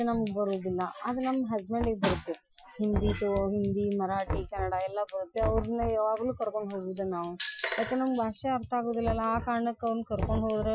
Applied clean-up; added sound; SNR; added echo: classical method Wiener filter.